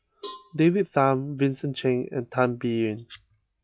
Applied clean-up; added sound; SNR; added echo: classical method log-MMSE.